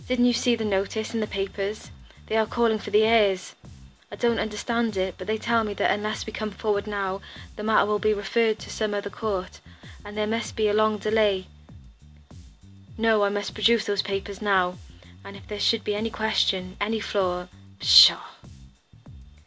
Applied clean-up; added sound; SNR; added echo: none; Bass guitar; 20 dB; none.